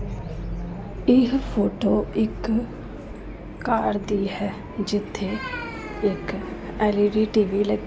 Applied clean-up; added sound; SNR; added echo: none; none; none; none.